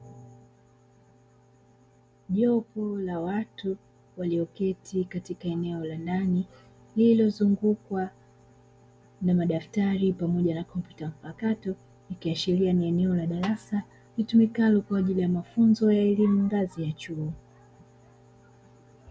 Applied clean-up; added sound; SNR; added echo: none; Snare drum; 19 dB; none.